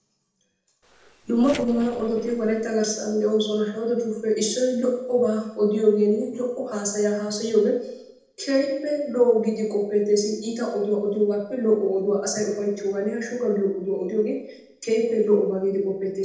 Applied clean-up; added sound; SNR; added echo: neural separator model SepFormer DNS4.